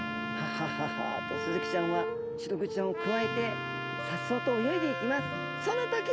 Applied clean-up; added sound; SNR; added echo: none; Trumpet; 5 dB; none.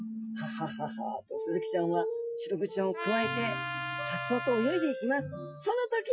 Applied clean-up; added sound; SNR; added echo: classical method Wiener filter.